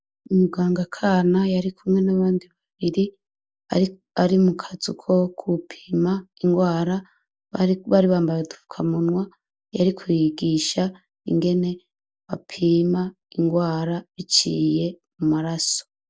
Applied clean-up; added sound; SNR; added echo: none; none; none; none.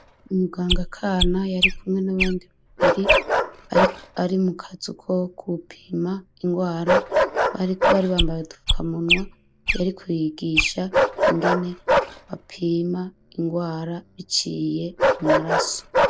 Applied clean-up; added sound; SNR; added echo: none; Chirp, tweet + Bark; -2 dB; none.